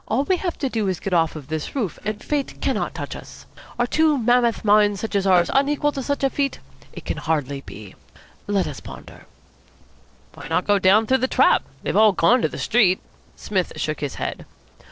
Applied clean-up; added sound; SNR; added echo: neural separator model SepFormer DNS4.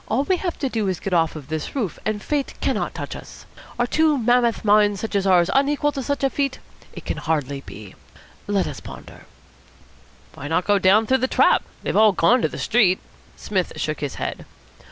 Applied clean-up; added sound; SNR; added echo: none; none; none; none.